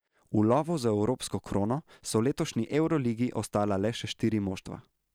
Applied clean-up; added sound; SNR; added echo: none; none; none; none.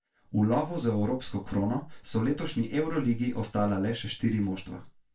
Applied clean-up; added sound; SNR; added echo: none; none; none; reverberation time 0.2 s.